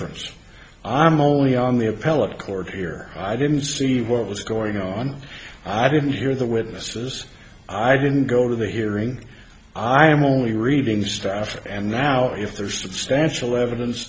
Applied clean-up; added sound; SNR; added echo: none; none; none; none.